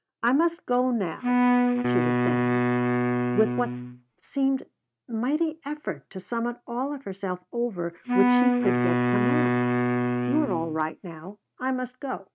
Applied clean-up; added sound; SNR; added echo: neural mask model RNNoise.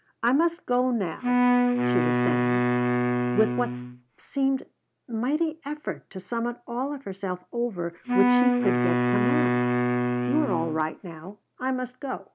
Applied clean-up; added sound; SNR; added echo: none; Wind instrument, woodwind instrument; -5 dB; none.